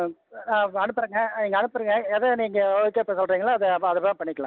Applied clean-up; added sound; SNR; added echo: none; none; none; none.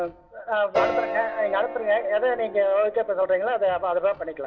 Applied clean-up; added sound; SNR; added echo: none; Piano; 8 dB; reverberation time 0.9 s.